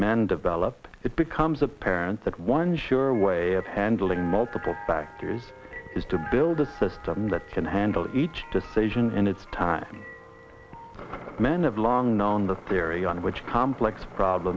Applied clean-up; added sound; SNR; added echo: none; none; none; none.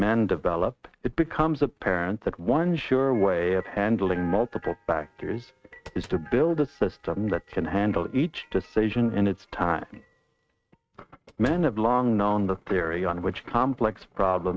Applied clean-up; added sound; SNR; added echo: neural mask model RNNoise.